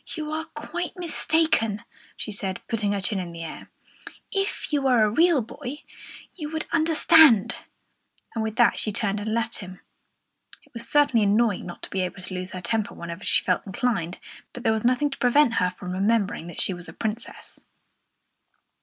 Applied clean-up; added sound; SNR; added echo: none; none; none; none.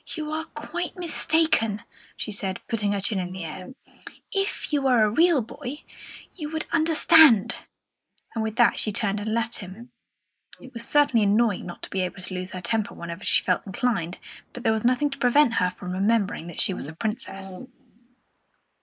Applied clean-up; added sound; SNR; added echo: neural mask model Resemble Enhance denoiser.